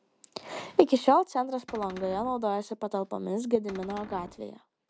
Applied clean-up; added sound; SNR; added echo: none; Cupboard open or close; 17 dB; none.